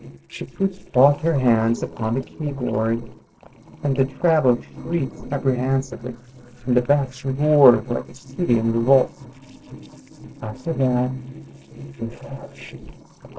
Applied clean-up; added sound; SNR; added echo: neural separator model SepFormer DNS4.